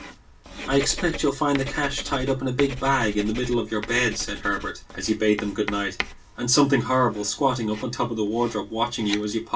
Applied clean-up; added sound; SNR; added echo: none; Writing; 12 dB; reverberation time 0.2 s.